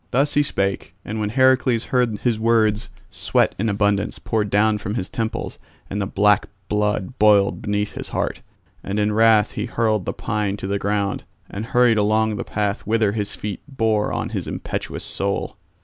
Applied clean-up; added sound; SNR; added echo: none; none; none; none.